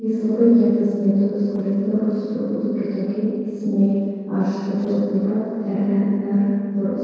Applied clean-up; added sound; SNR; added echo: neural separator model SepFormer DNS4.